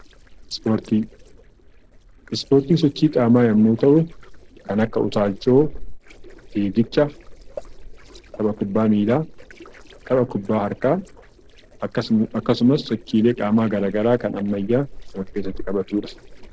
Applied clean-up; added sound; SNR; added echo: neural separator model SepFormer DNS4.